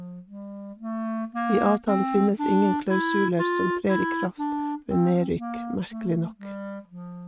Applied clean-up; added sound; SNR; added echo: neural mask model RNNoise.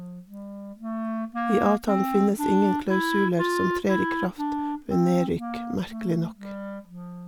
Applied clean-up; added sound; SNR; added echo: none; Wind instrument, woodwind instrument; 2 dB; none.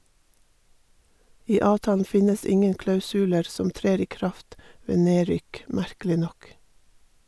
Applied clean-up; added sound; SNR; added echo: none; none; none; none.